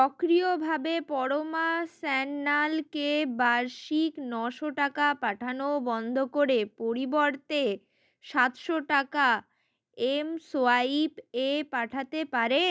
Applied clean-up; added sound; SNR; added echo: none; none; none; none.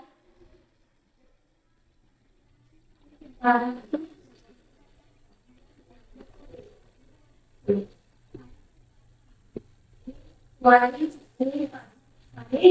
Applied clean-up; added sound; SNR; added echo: neural mask model DeepFilterNet 3.